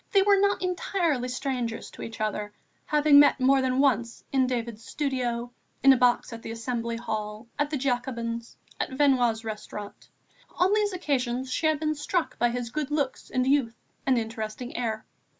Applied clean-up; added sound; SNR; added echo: none; none; none; none.